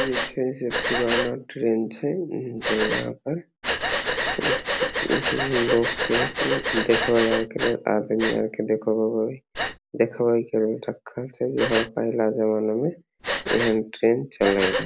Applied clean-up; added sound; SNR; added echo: none; Breathing; 2 dB; none.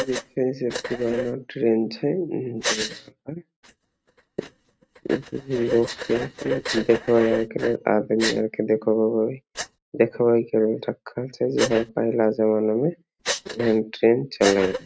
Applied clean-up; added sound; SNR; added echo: neural mask model RNNoise.